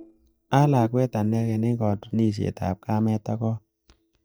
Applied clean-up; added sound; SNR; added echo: neural mask model DeepFilterNet 3.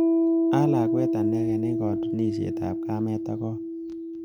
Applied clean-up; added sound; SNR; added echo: none; Piano; -5 dB; none.